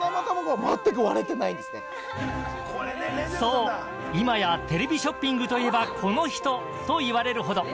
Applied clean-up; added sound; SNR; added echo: none; Wind instrument, woodwind instrument; 11 dB; none.